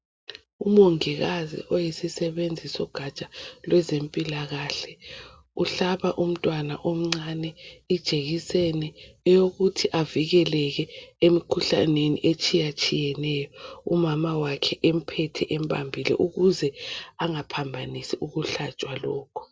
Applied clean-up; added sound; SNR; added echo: none; none; none; none.